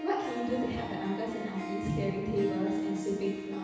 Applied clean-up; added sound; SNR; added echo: none; Harp; 5 dB; reverberation time 1.1 s.